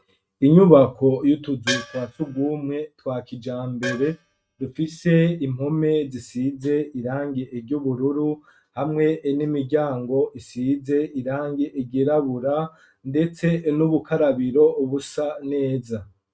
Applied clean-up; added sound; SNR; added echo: neural mask model RNNoise.